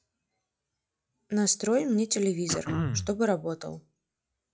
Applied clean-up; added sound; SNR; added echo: classical method log-MMSE.